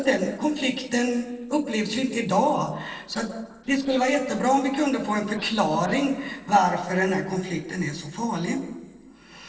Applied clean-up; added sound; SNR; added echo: neural separator model SepFormer DNS4.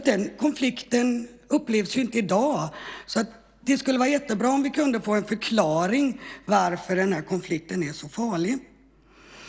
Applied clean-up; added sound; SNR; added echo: none; none; none; none.